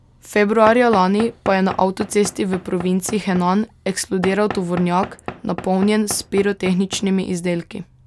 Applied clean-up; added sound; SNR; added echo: none; Knock / Wood; 15 dB; none.